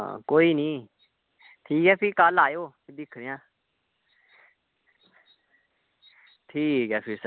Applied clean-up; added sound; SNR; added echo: none; none; none; none.